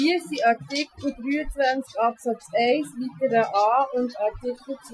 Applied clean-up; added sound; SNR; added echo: classical method Wiener filter.